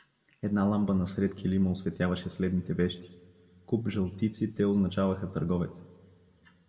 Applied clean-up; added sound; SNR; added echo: none; none; none; reverberation time 1.0 s.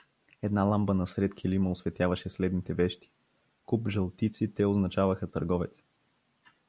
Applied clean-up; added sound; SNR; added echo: none; none; none; none.